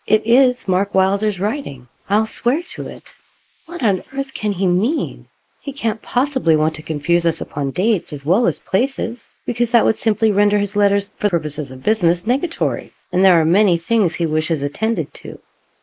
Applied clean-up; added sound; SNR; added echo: neural mask model Resemble Enhance denoiser.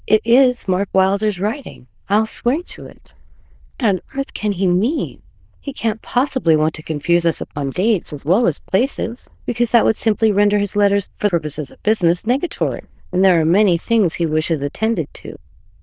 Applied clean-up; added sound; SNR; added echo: neural diffusion model UNIVERSE++.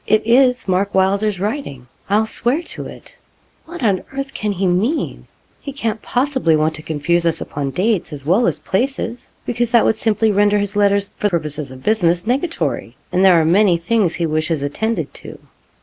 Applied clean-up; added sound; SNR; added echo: none; none; none; none.